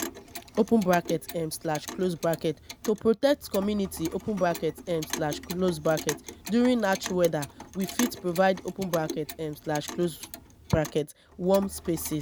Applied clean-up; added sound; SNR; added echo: none; Clock; 13 dB; none.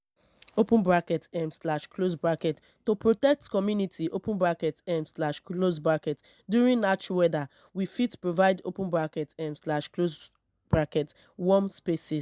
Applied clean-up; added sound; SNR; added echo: none; none; none; none.